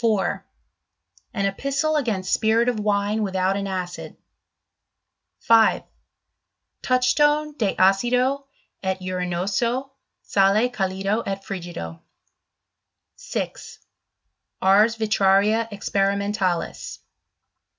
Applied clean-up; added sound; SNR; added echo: none; none; none; none.